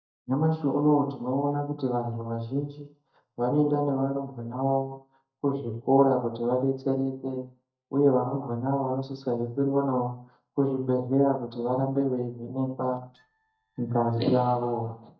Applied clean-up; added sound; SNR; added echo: neural mask model DeepFilterNet 3.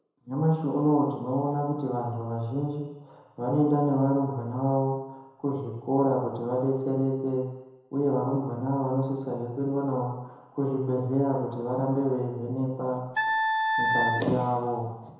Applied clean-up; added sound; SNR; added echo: none; Wind instrument, woodwind instrument; 0 dB; reverberation time 1.0 s.